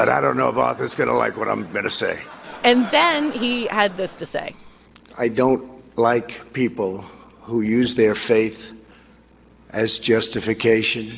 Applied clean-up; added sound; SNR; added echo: none; none; none; none.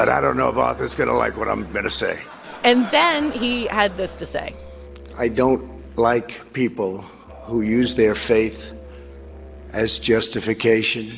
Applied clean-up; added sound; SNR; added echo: none; Musical instrument; 19 dB; none.